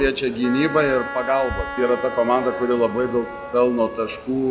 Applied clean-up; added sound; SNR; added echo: none; Wind instrument, woodwind instrument; 12 dB; none.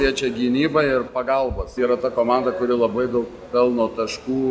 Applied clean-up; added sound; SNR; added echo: none; none; none; none.